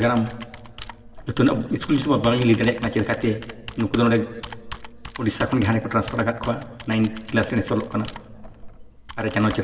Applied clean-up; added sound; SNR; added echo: none; Computer keyboard; 15 dB; reverberation time 1.9 s.